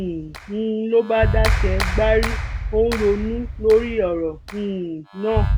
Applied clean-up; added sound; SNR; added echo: none; Clapping; 2 dB; none.